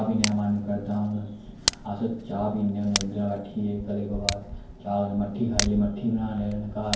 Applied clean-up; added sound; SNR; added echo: none; Tick; 7 dB; reverberation time 0.9 s.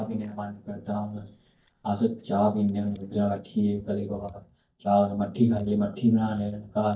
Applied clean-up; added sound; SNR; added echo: neural mask model DeepFilterNet 3.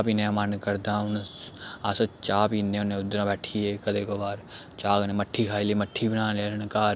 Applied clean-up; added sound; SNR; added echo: none; none; none; none.